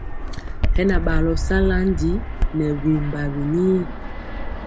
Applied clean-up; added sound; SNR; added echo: none; Fixed-wing aircraft, airplane; 0 dB; none.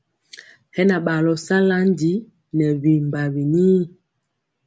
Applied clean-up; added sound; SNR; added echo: none; none; none; none.